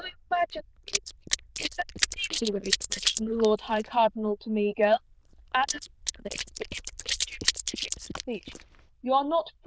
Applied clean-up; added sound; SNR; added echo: neural diffusion model UNIVERSE++.